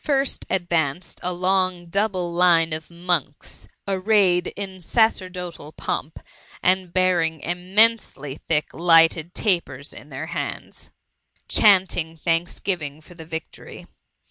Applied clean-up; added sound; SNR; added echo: none; none; none; none.